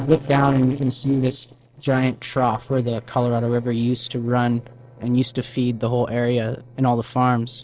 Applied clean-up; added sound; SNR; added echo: neural separator model SepFormer DNS4.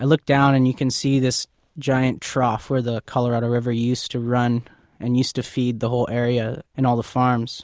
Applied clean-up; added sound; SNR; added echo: none; none; none; none.